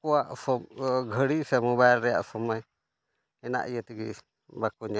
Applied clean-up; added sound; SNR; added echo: none; none; none; none.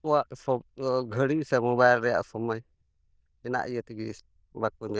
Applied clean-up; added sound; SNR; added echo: neural diffusion model UNIVERSE++.